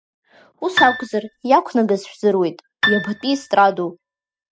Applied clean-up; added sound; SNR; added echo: classical method spectral subtraction.